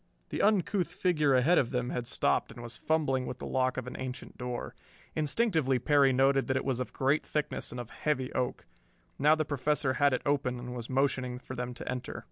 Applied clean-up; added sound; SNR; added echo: none; none; none; none.